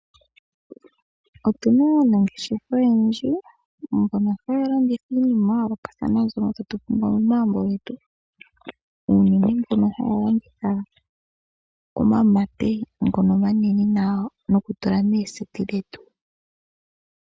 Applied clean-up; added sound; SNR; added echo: none; none; none; none.